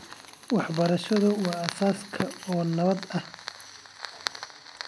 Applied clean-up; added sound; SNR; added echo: none; Fire; 11 dB; none.